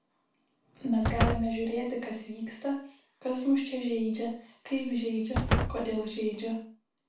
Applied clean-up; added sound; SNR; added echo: none; Slam; 1 dB; reverberation time 0.4 s.